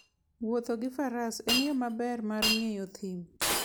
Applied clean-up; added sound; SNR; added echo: none; Shatter; 2 dB; none.